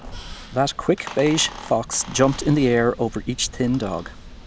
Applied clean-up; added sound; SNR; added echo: none; Squeak + Stream; 14 dB; none.